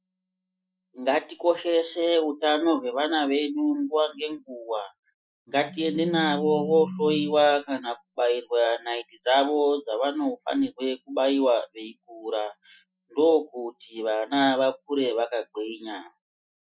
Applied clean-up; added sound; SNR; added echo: classical method Wiener filter.